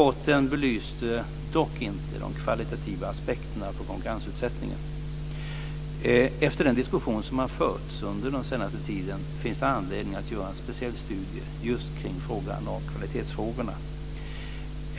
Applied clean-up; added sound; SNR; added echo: none; none; none; none.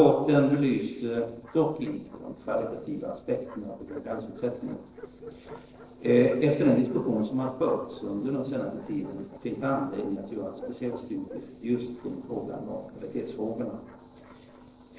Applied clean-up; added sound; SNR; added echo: neural separator model SepFormer DNS4.